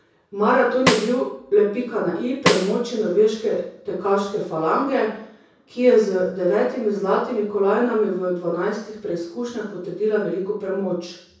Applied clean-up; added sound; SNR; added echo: none; Snare drum; 6 dB; reverberation time 0.6 s.